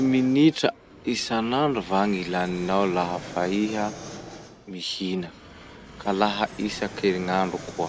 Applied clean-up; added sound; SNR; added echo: none; Fixed-wing aircraft, airplane; 15 dB; none.